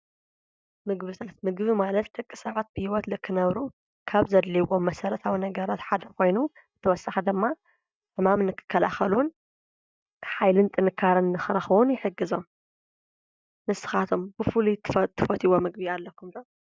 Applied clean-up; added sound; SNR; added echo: neural mask model DeepFilterNet 3.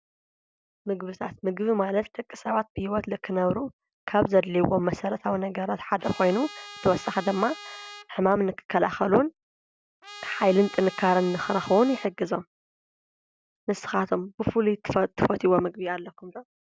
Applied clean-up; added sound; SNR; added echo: none; Trumpet; 17 dB; none.